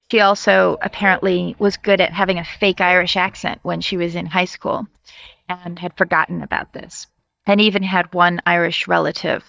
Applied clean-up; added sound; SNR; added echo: neural mask model DeepFilterNet 3.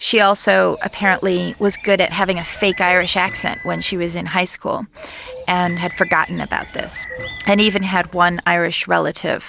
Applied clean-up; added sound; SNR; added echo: none; Bird + Microwave oven; 15 dB; none.